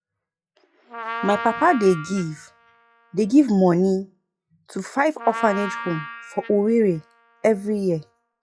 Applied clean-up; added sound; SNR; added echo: classical method log-MMSE.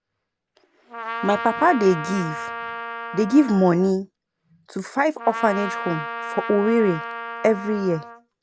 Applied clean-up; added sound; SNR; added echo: none; Trumpet; 10 dB; none.